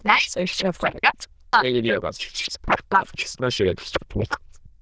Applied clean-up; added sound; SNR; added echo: neural diffusion model UNIVERSE++.